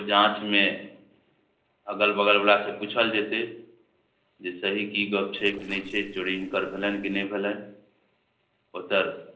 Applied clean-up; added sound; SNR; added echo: neural separator model SepFormer DNS4.